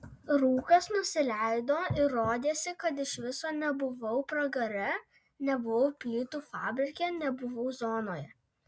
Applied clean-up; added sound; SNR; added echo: none; none; none; none.